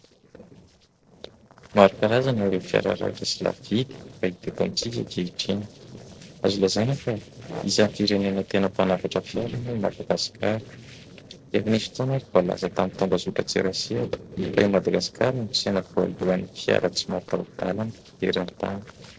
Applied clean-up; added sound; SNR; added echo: neural separator model SepFormer DNS4.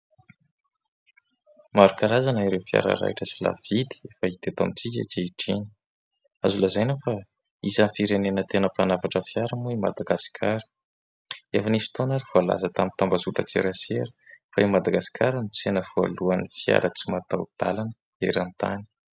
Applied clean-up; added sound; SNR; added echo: none; none; none; none.